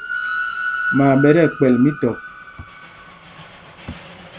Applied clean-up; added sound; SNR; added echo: none; Train; 8 dB; none.